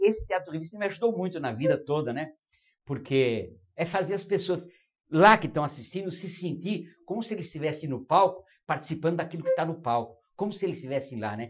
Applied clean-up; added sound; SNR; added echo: classical method Wiener filter.